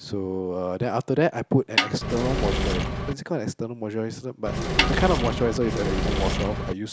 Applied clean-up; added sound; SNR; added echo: none; Engine / Mechanisms + Snare drum; -2 dB; none.